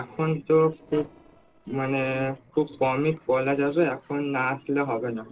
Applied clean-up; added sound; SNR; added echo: neural separator model SepFormer DNS4.